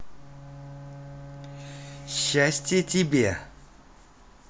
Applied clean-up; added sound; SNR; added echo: none; Bowed string instrument; 15 dB; none.